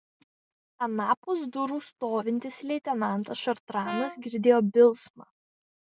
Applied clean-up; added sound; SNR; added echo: none; Brass instrument; 11 dB; none.